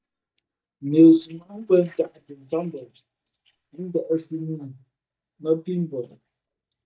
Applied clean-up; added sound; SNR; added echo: neural mask model DeepFilterNet 3.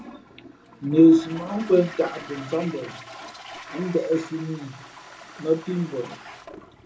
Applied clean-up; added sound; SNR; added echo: none; Toilet flush; 17 dB; reverberation time 0.2 s.